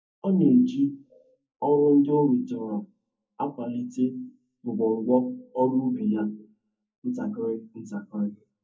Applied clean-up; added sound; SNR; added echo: none; none; none; reverberation time 0.3 s.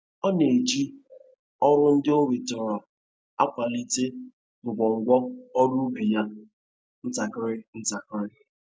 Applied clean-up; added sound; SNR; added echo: none; none; none; none.